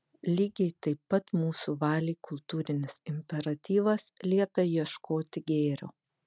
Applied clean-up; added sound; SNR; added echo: none; none; none; none.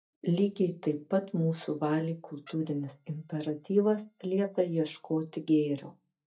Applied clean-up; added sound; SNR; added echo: neural mask model DeepFilterNet 3.